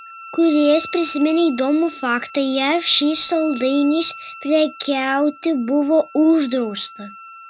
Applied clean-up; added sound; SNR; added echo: none; Wind instrument, woodwind instrument; 17 dB; none.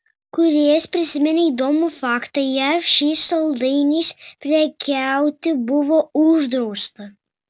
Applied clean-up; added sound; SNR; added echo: none; none; none; none.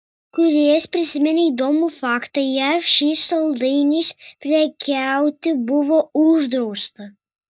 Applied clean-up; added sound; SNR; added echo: neural mask model DeepFilterNet 3.